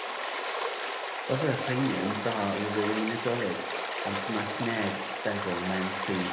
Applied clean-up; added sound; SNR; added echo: none; Stream; 2 dB; reverberation time 0.8 s.